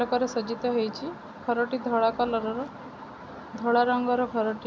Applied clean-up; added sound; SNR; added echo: none; none; none; none.